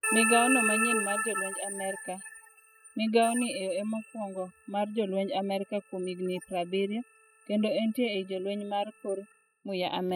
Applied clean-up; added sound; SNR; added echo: classical method spectral subtraction.